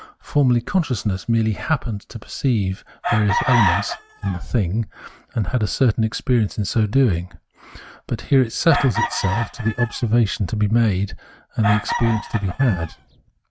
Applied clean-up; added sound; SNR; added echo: neural mask model RNNoise.